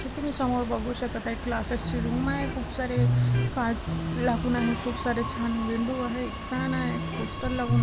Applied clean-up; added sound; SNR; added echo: none; Electric guitar + Subway, metro, underground; 1 dB; none.